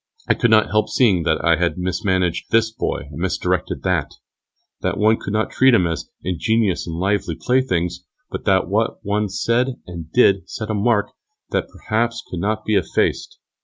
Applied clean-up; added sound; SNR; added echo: none; none; none; none.